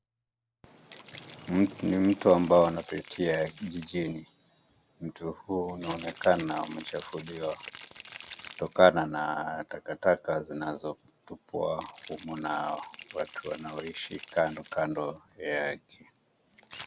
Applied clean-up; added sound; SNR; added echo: none; Rattle (instrument); 18 dB; none.